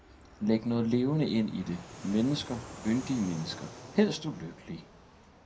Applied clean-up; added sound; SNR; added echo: none; Fixed-wing aircraft, airplane; 16 dB; reverberation time 0.3 s.